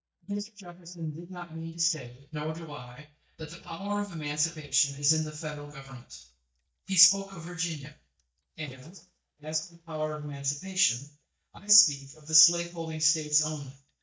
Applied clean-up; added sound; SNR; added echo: neural mask model DeepFilterNet 3.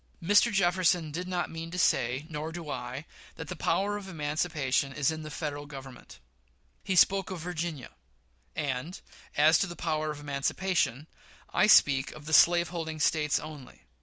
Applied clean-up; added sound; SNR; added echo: none; none; none; none.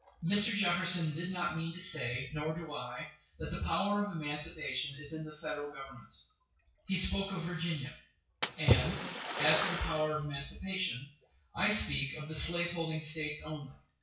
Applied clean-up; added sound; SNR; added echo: classical method WPE with log-MMSE.